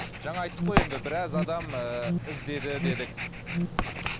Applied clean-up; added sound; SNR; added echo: none; Alarm + Writing; -4 dB; none.